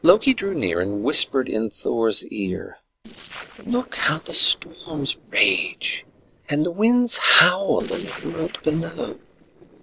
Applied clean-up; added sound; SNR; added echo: neural separator model SepFormer DNS4.